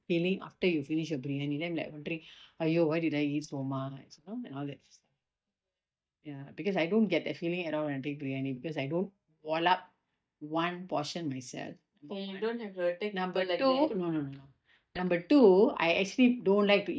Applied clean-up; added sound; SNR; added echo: neural mask model DeepFilterNet 3.